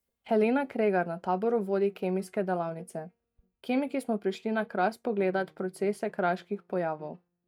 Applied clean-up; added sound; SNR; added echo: neural mask model DeepFilterNet 3.